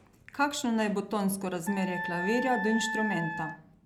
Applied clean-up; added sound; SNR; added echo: none; Wind instrument, woodwind instrument; 5 dB; none.